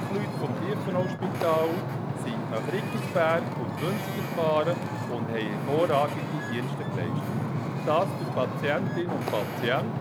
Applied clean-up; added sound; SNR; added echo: none; Wind / Ocean; 1 dB; none.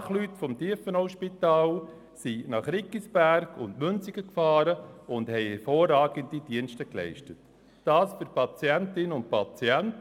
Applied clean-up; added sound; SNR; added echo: none; none; none; none.